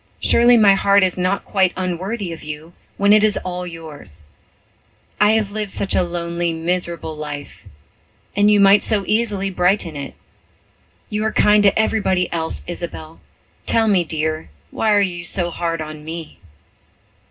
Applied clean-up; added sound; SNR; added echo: none; Fireworks; 17 dB; reverberation time 0.2 s.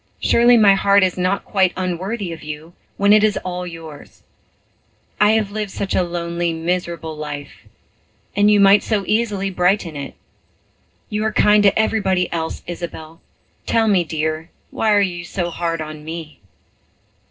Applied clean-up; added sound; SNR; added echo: neural separator model SepFormer DNS4.